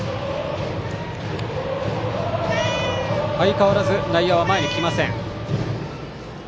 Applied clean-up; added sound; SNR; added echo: none; Meow; 9 dB; none.